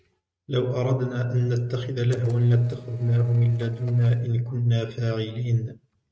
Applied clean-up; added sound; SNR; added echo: neural mask model RNNoise.